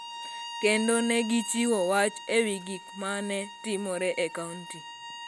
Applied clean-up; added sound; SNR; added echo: none; Bowed string instrument; 12 dB; none.